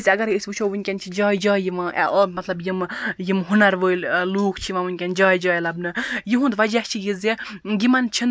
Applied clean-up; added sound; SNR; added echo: none; none; none; none.